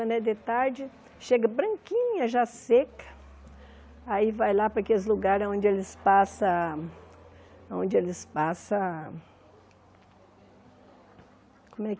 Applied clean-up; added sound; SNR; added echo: none; none; none; none.